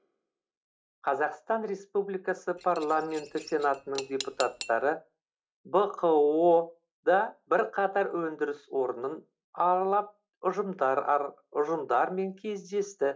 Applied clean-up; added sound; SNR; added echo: none; Cutlery, silverware / Dishes, pots, and pans; 14 dB; reverberation time 0.2 s.